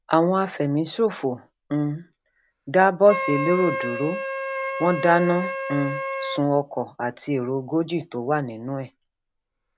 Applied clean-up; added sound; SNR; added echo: none; Wind instrument, woodwind instrument; 9 dB; none.